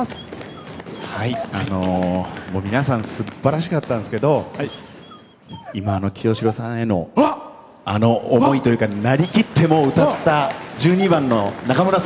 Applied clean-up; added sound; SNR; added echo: none; Dog + Run; 15 dB; none.